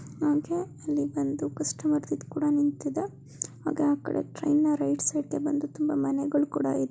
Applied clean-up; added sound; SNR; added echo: none; none; none; none.